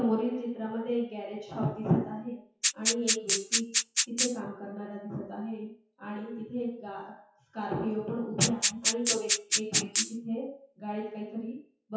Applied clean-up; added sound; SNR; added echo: classical method WPE with log-MMSE.